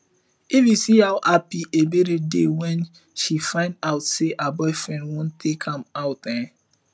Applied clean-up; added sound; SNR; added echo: none; none; none; none.